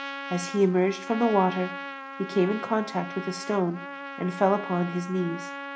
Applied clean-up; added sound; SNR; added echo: none; Trumpet; 11 dB; reverberation time 0.4 s.